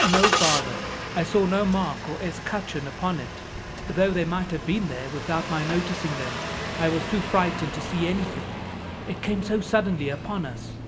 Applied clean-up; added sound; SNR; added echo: none; Engine starting; 4 dB; none.